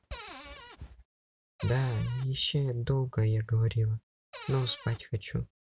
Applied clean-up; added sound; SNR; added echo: none; Cupboard open or close; 15 dB; none.